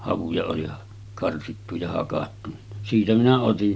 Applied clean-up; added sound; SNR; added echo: none; none; none; none.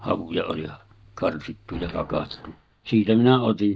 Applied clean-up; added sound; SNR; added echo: neural mask model DeepFilterNet 3.